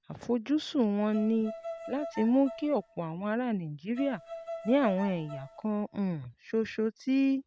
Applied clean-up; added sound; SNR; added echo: none; Bowed string instrument; 13 dB; none.